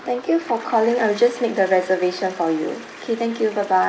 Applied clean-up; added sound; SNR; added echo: none; Toilet flush; 20 dB; none.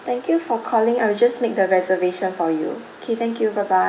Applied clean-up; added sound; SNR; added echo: none; none; none; none.